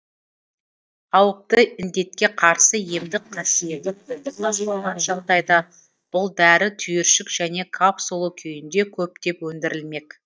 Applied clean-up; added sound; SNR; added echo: neural mask model DeepFilterNet 3.